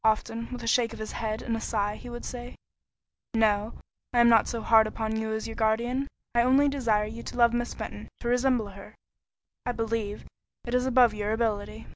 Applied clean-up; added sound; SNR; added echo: none; none; none; none.